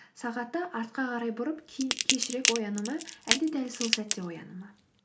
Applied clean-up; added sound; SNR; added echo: none; Crackle / Crushing; -1 dB; none.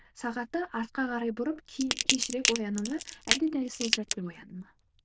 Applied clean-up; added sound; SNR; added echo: neural diffusion model UNIVERSE++.